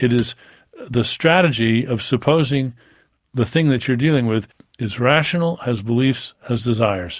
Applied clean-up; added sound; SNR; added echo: none; none; none; none.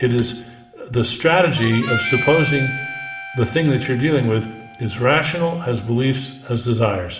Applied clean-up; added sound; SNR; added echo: none; Harmonica; 11 dB; reverberation time 0.8 s.